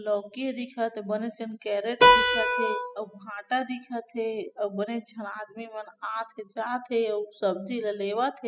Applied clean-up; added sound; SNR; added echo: classical method spectral subtraction.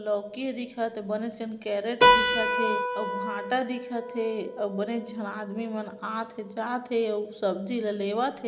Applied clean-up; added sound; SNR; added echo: none; Keyboard (musical); 0 dB; none.